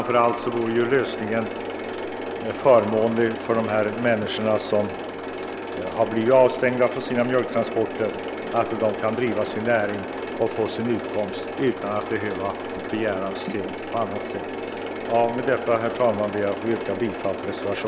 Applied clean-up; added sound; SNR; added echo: none; Mechanisms; 7 dB; none.